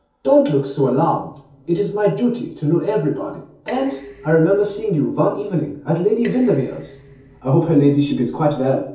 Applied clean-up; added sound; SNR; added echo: none; Dishes, pots, and pans; 18 dB; reverberation time 0.6 s.